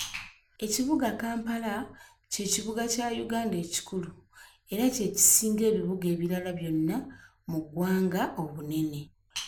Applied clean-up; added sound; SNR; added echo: none; none; none; none.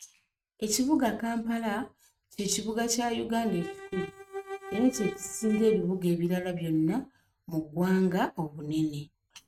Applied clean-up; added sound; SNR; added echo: neural mask model RNNoise.